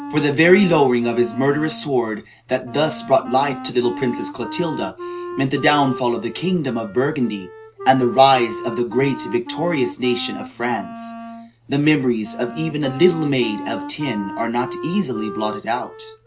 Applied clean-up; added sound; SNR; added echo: none; Wind instrument, woodwind instrument; 12 dB; none.